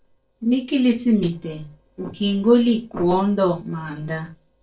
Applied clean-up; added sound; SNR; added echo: neural separator model SepFormer DNS4.